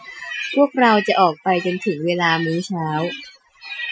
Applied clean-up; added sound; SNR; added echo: classical method Wiener filter.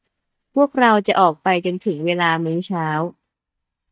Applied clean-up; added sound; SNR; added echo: neural mask model DeepFilterNet 3.